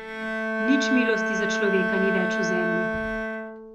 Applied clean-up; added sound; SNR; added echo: none; Bowed string instrument; -1 dB; none.